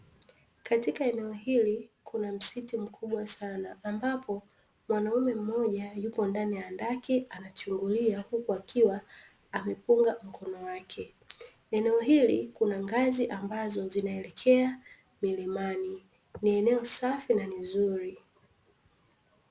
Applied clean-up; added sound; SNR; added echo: none; none; none; none.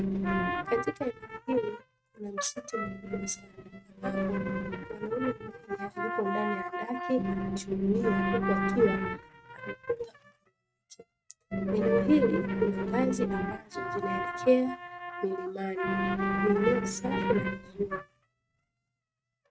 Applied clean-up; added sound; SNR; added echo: neural mask model RNNoise.